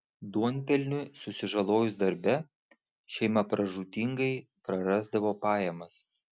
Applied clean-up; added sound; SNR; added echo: none; none; none; none.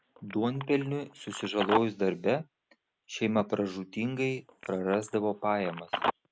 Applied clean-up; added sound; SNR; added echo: none; Telephone; 8 dB; none.